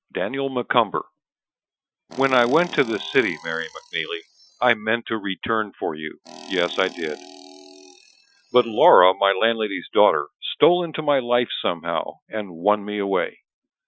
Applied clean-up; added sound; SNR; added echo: classical method Wiener filter.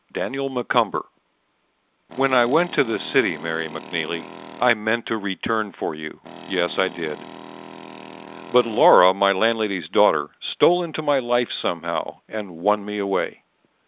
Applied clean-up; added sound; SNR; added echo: none; Tools; 16 dB; none.